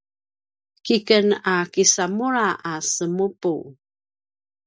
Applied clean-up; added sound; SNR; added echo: none; none; none; none.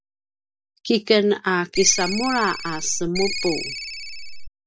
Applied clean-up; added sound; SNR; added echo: none; Ringtone; 5 dB; none.